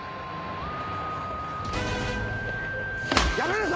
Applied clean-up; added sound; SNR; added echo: none; none; none; none.